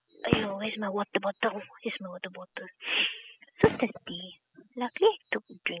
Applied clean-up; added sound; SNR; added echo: classical method spectral subtraction.